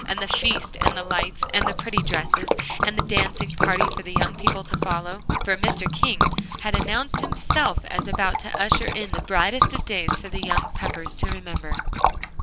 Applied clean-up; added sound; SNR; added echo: none; Liquid; -3 dB; none.